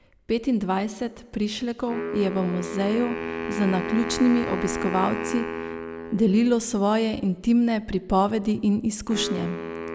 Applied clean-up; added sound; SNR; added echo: none; Wind instrument, woodwind instrument; 9 dB; none.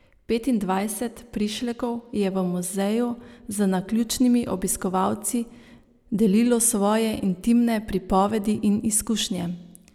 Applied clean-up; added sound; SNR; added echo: none; none; none; none.